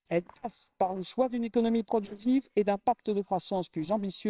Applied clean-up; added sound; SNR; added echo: neural separator model SepFormer WHAMR!.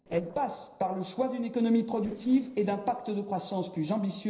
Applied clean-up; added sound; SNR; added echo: neural separator model SepFormer DNS4.